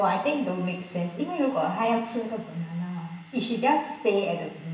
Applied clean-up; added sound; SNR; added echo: none; none; none; reverberation time 0.8 s.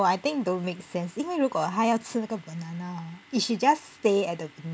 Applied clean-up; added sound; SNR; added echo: none; none; none; none.